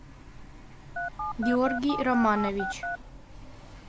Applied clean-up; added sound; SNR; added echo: none; Telephone; 4 dB; none.